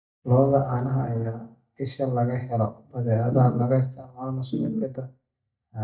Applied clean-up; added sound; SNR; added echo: neural mask model DeepFilterNet 3.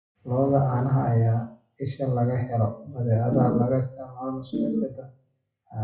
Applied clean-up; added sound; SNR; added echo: classical method WPE with log-MMSE.